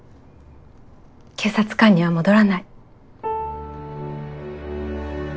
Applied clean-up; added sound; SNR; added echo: none; none; none; none.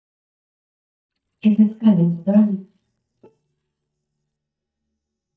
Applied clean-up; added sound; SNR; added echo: neural mask model DeepFilterNet 3.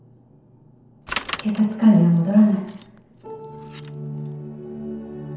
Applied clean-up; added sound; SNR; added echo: none; Bicycle; 13 dB; reverberation time 1.0 s.